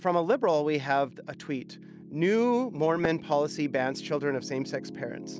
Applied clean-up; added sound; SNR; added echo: none; Piano; 16 dB; none.